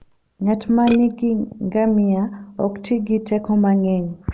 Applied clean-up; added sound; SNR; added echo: none; Burping, eructation; 20 dB; none.